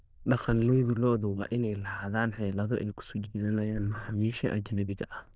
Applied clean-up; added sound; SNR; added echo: neural diffusion model UNIVERSE++.